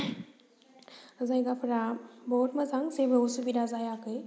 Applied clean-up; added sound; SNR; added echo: none; none; none; none.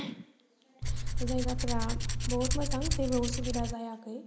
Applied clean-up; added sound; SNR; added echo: none; Tools; -5 dB; none.